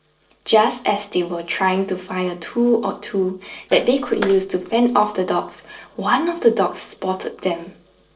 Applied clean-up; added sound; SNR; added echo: neural separator model SepFormer DNS4.